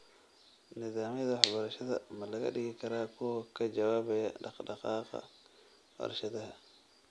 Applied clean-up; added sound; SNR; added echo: none; none; none; none.